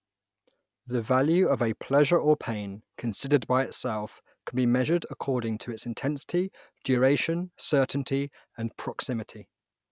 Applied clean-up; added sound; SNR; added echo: none; none; none; none.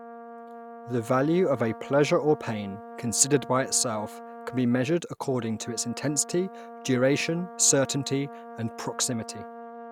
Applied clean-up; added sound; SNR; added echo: none; Brass instrument; 15 dB; none.